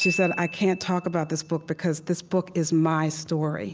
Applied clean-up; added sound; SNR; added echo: none; Glockenspiel; 12 dB; none.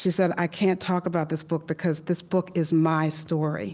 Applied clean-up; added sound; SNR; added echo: neural mask model Resemble Enhance denoiser.